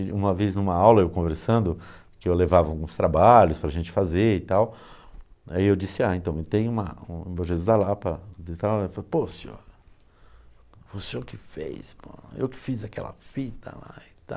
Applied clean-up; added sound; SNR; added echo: none; none; none; none.